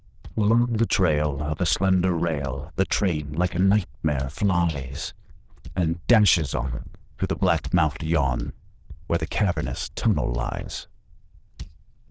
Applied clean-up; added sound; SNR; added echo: neural diffusion model UNIVERSE++.